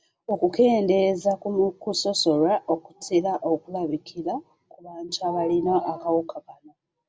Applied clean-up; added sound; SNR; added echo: none; none; none; none.